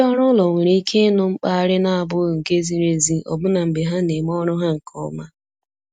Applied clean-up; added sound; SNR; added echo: none; none; none; none.